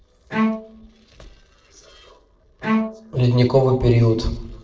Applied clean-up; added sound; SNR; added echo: neural separator model SepFormer DNS4.